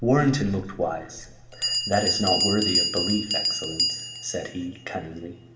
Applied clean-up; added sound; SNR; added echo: none; Bell; 2 dB; reverberation time 0.8 s.